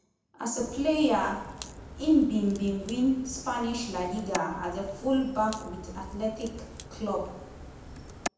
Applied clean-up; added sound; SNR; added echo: none; Crack; 13 dB; reverberation time 0.9 s.